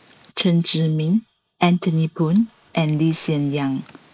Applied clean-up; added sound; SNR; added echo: neural mask model Resemble Enhance denoiser.